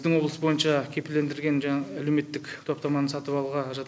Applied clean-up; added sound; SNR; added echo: none; none; none; none.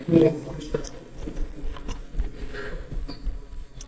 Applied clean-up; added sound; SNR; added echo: neural mask model DeepFilterNet 3.